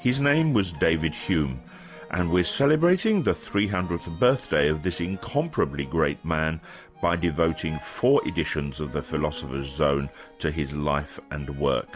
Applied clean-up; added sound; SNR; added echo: none; none; none; none.